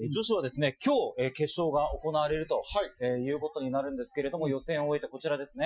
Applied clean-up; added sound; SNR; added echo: classical method Wiener filter.